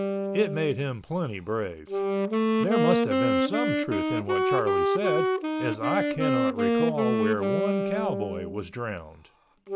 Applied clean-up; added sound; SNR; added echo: none; Wind instrument, woodwind instrument; -4 dB; none.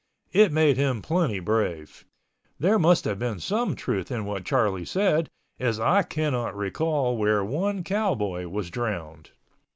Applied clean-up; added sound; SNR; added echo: none; none; none; none.